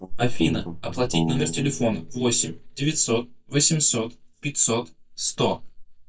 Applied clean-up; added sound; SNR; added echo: neural mask model DeepFilterNet 3.